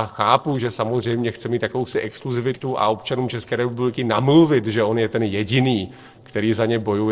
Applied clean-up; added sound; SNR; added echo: neural separator model SepFormer DNS4.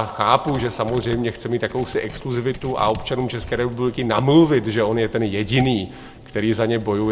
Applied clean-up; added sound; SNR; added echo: none; Tearing; 18 dB; reverberation time 2.3 s.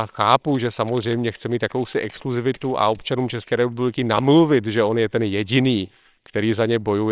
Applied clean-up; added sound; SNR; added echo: neural separator model SepFormer WHAMR!.